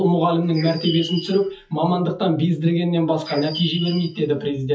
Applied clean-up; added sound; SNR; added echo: classical method WPE with log-MMSE.